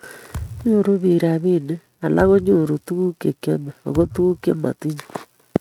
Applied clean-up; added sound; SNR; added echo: neural mask model RNNoise.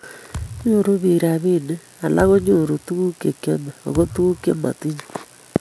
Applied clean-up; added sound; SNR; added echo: none; Thump, thud; 17 dB; none.